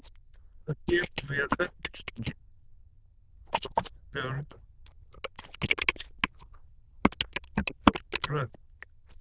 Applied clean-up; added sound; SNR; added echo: neural diffusion model UNIVERSE++.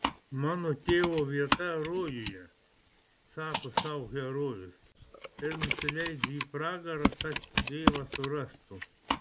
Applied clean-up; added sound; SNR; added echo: none; Computer keyboard; 1 dB; none.